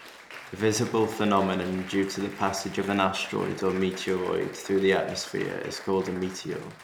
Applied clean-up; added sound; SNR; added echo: none; Applause; 16 dB; none.